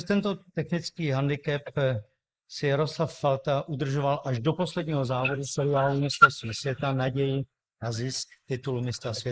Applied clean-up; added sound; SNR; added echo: neural mask model Resemble Enhance denoiser.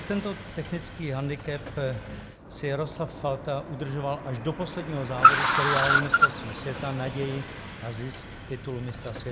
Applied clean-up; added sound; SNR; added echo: none; Car; -3 dB; none.